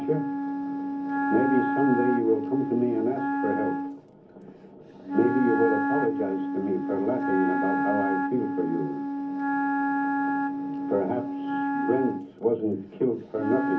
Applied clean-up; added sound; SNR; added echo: none; Wind instrument, woodwind instrument; 0 dB; reverberation time 0.3 s.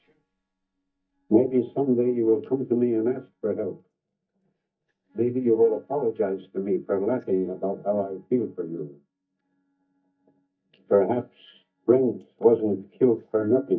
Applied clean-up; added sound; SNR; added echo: neural mask model DeepFilterNet 3.